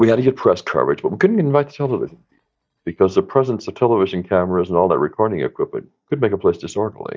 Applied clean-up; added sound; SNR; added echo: neural mask model DeepFilterNet 3.